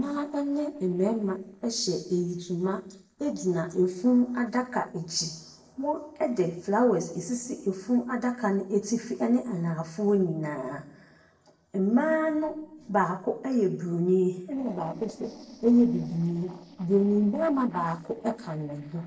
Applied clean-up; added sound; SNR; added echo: neural separator model SepFormer DNS4.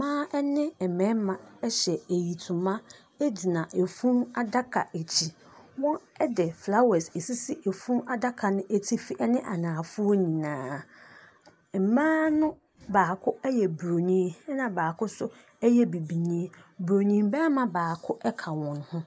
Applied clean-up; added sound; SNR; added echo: none; none; none; none.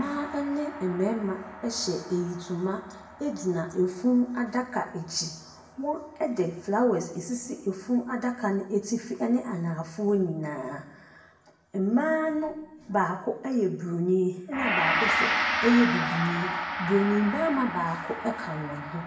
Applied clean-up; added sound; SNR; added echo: none; Gong; 7 dB; reverberation time 0.8 s.